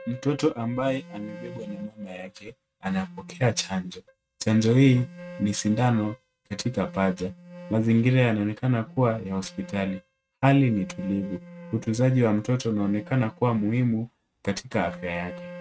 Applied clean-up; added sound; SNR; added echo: neural mask model RNNoise.